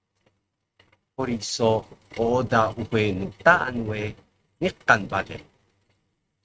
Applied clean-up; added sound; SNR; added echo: neural mask model RNNoise.